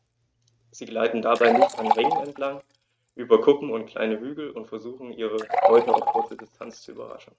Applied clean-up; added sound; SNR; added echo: neural mask model RNNoise.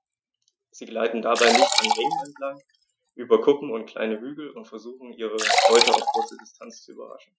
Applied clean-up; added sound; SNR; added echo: classical method Wiener filter.